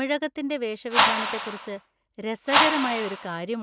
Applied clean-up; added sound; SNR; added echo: none; Whoosh, swoosh, swish; -4 dB; none.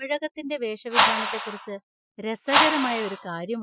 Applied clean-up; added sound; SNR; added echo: classical method Wiener filter.